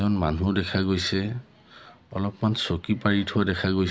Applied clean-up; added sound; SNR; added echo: none; none; none; none.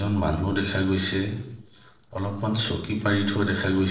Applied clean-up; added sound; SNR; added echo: neural separator model SepFormer DNS4.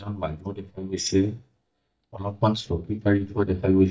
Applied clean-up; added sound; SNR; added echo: neural mask model DeepFilterNet 3.